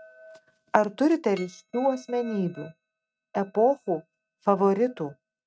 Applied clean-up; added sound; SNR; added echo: neural mask model RNNoise.